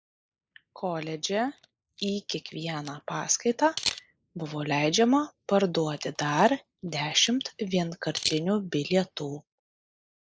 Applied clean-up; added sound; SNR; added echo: neural mask model Resemble Enhance denoiser.